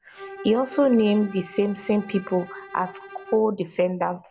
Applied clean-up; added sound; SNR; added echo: none; Bowed string instrument; 18 dB; none.